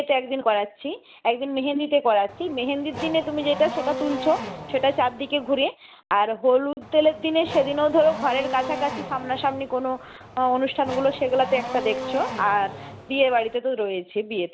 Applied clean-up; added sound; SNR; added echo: none; Race car, auto racing / Accelerating, revving, vroom; 11 dB; none.